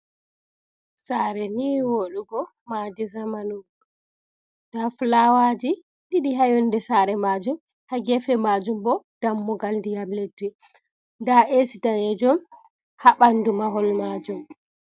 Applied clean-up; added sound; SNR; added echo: none; none; none; none.